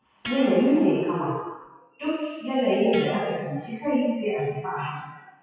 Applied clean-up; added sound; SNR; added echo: classical method WPE with log-MMSE.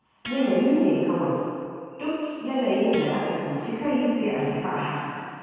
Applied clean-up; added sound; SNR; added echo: none; Electric guitar; 17 dB; reverberation time 2.0 s.